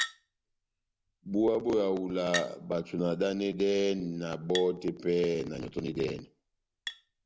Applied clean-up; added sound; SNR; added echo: none; Chink, clink; 13 dB; none.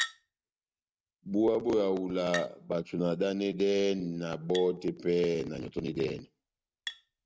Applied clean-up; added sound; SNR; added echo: neural mask model RNNoise.